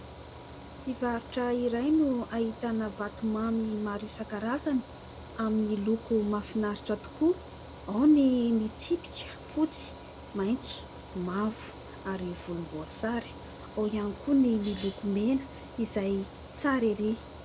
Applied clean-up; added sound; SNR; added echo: none; Mechanical fan; 15 dB; none.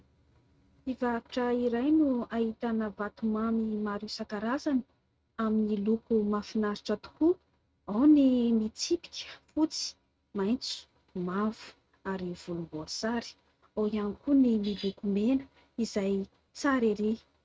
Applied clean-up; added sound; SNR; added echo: neural mask model RNNoise.